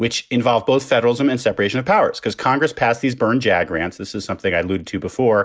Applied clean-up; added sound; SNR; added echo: none; none; none; none.